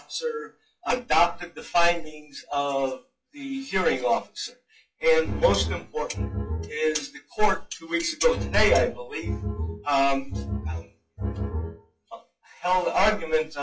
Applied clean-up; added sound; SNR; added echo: classical method WPE with log-MMSE.